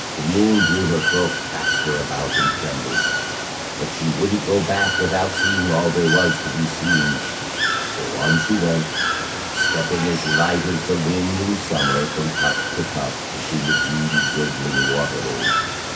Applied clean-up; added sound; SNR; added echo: none; Water / Bird; 0 dB; reverberation time 0.3 s.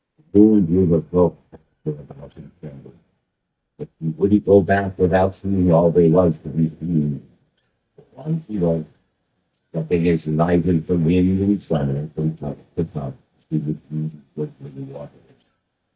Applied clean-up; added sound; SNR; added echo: neural mask model DeepFilterNet 3.